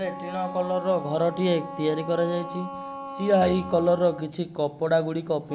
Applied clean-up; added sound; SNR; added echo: none; Wind instrument, woodwind instrument; 12 dB; none.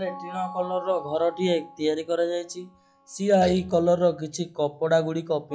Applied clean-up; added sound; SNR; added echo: classical method log-MMSE.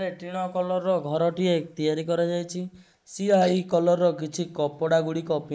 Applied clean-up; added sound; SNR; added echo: neural mask model Resemble Enhance denoiser.